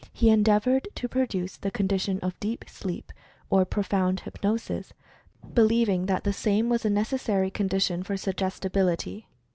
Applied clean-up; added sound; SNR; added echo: none; none; none; none.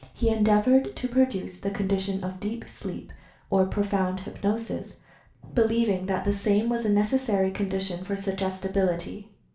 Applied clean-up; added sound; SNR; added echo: none; none; none; reverberation time 0.4 s.